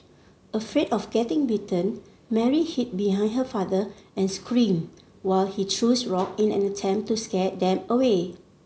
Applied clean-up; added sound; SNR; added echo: none; none; none; none.